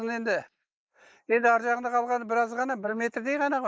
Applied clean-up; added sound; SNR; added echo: neural mask model Resemble Enhance denoiser.